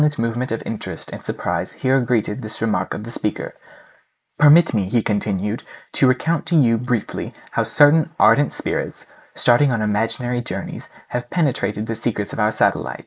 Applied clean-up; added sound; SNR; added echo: neural mask model Resemble Enhance denoiser.